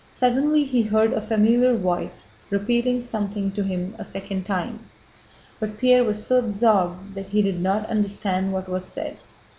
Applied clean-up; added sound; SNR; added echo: none; none; none; none.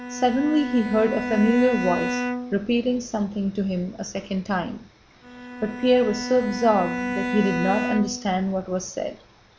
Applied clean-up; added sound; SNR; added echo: none; Bowed string instrument; 7 dB; none.